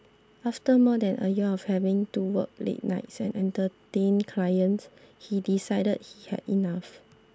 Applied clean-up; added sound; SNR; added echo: none; none; none; none.